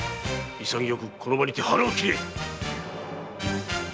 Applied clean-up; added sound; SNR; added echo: none; none; none; none.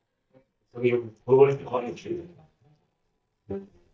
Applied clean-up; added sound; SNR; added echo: neural mask model DeepFilterNet 3.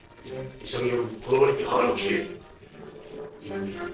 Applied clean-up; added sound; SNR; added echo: neural separator model SepFormer DNS4.